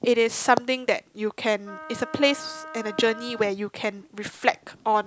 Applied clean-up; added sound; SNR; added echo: none; Wind instrument, woodwind instrument; 15 dB; none.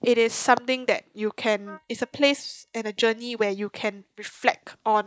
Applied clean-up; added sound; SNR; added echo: neural mask model DeepFilterNet 3.